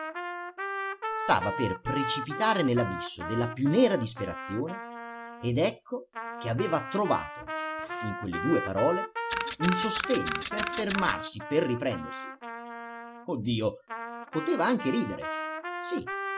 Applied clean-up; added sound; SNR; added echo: none; Camera + Trumpet; 5 dB; none.